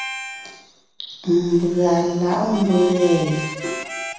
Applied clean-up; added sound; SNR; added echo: none; Harmonica; 12 dB; reverberation time 0.9 s.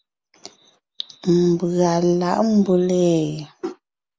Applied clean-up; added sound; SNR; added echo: none; none; none; none.